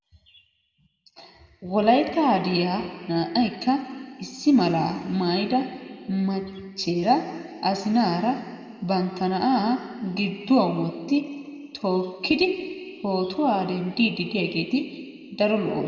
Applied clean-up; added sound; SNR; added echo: none; none; none; reverberation time 2.1 s.